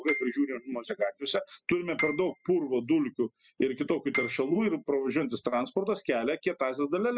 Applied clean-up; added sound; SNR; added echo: classical method spectral subtraction.